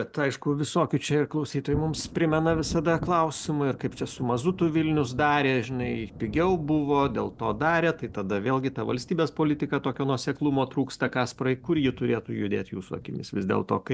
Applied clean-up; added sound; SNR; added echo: none; Thunder; 16 dB; none.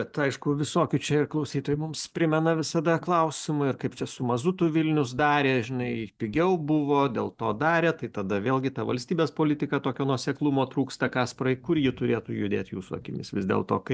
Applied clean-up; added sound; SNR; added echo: neural mask model DeepFilterNet 3.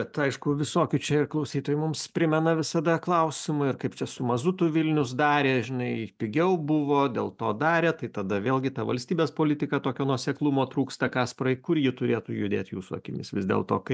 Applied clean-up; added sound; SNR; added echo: none; none; none; none.